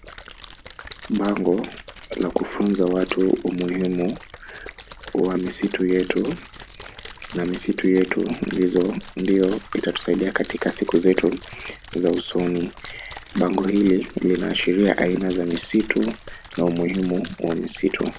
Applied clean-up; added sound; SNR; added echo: none; Splash, splatter; 17 dB; none.